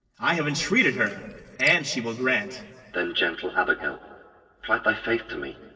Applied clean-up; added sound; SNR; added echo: neural separator model SepFormer DNS4.